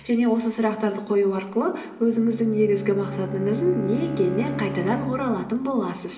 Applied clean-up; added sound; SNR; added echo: none; Bowed string instrument; 10 dB; reverberation time 2.7 s.